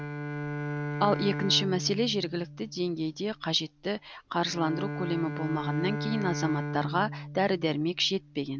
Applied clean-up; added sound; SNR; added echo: none; Bowed string instrument; 6 dB; none.